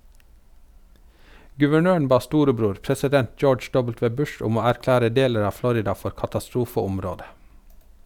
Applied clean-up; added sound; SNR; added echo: none; none; none; none.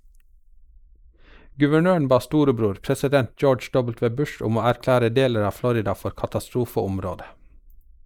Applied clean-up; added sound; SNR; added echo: neural mask model Resemble Enhance denoiser.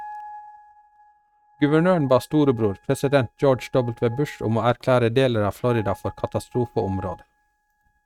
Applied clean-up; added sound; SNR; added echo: neural mask model RNNoise.